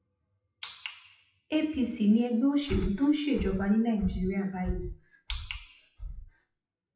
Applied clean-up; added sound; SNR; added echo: classical method WPE with log-MMSE.